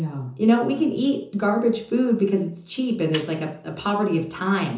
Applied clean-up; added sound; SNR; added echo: none; Snare drum; 17 dB; reverberation time 0.6 s.